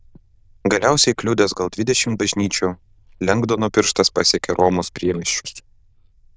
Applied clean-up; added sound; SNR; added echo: neural diffusion model UNIVERSE++.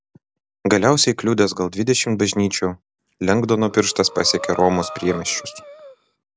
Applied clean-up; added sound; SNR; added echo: none; Breathing; 16 dB; none.